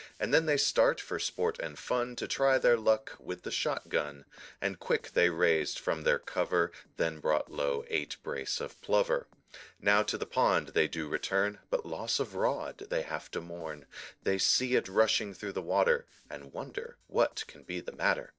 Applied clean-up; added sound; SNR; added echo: neural separator model SepFormer DNS4.